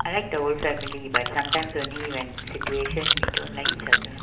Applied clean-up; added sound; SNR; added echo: none; Chewing, mastication; -1 dB; reverberation time 0.6 s.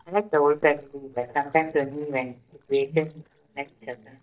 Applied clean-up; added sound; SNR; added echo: neural mask model DeepFilterNet 3.